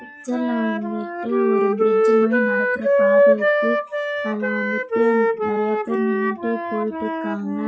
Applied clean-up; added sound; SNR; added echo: classical method WPE with log-MMSE.